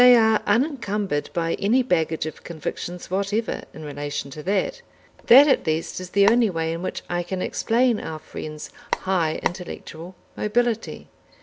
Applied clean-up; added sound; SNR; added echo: none; Telephone; 6 dB; none.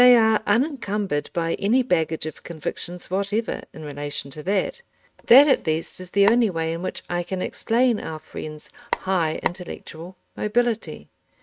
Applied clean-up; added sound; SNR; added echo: neural mask model RNNoise.